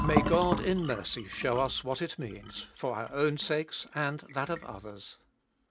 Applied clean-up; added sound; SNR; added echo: none; Fill (with liquid); 5 dB; none.